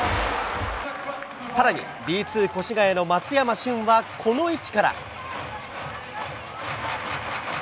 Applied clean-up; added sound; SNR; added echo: none; none; none; none.